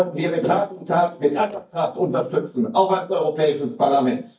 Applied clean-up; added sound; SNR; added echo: neural mask model DeepFilterNet 3.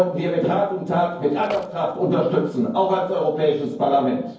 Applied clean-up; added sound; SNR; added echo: neural separator model SepFormer DNS4.